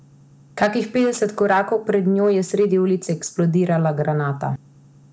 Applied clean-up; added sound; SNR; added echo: none; none; none; none.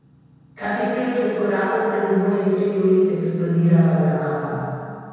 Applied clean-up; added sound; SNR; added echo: none; none; none; reverberation time 2.1 s.